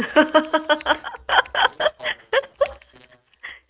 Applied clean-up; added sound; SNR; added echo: neural mask model RNNoise.